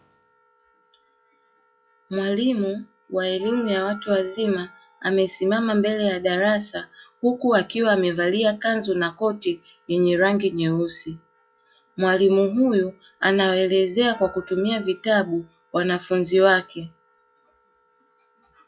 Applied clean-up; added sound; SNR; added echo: classical method log-MMSE.